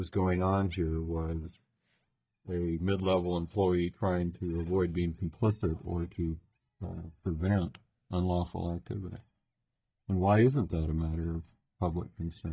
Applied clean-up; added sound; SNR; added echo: neural mask model DeepFilterNet 3.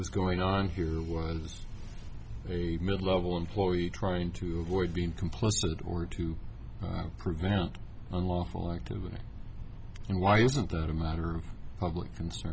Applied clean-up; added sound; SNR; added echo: none; none; none; none.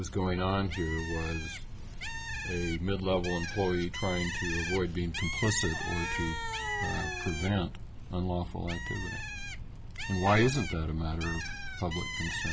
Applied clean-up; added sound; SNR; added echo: none; Cat + Bird; 7 dB; none.